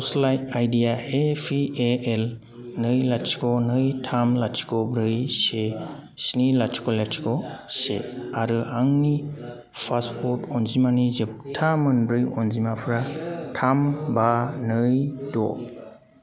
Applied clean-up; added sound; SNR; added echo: none; none; none; none.